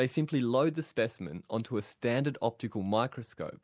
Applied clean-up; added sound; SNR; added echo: none; none; none; none.